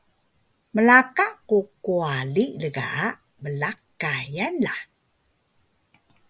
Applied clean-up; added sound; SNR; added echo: none; none; none; none.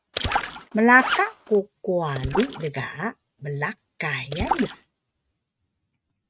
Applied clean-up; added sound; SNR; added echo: neural mask model RNNoise.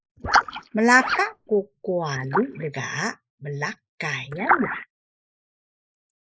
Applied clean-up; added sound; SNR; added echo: neural mask model Resemble Enhance denoiser.